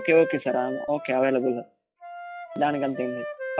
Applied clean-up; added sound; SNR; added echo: classical method log-MMSE.